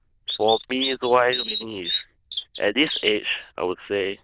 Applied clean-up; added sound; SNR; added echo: neural diffusion model UNIVERSE++.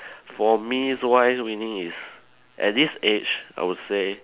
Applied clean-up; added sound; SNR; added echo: none; none; none; none.